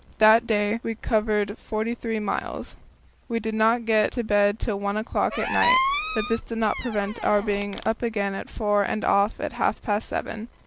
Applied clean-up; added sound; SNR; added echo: none; Squeak; 1 dB; none.